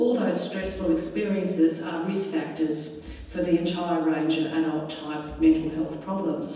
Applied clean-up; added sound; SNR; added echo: none; Thump, thud; 20 dB; reverberation time 1.1 s.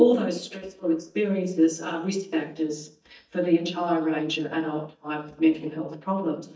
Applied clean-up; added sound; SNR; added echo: neural mask model DeepFilterNet 3.